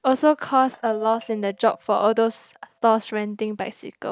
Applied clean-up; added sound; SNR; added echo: neural mask model DeepFilterNet 3.